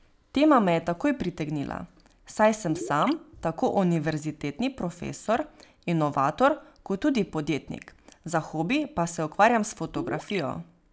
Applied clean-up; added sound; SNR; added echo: none; Gurgling; 10 dB; none.